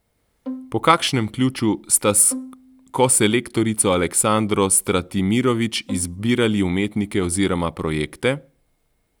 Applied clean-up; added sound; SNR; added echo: none; Bowed string instrument; 17 dB; none.